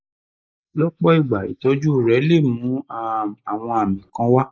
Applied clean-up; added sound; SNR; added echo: neural mask model Resemble Enhance denoiser.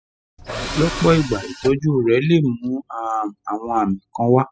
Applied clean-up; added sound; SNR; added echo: classical method spectral subtraction.